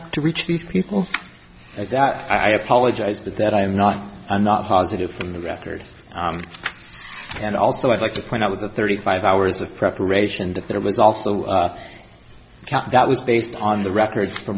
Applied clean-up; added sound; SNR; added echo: none; none; none; none.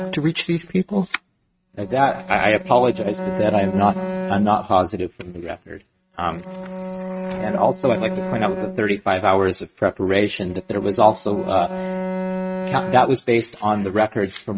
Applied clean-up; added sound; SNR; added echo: neural mask model RNNoise.